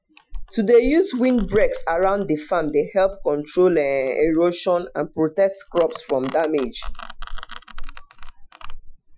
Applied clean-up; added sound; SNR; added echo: classical method Wiener filter.